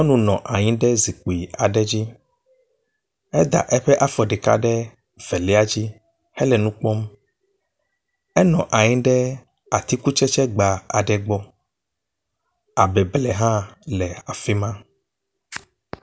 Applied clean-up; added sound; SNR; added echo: none; none; none; none.